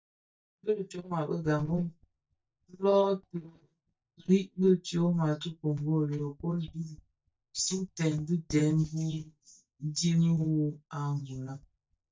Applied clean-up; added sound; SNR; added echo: neural mask model DeepFilterNet 3.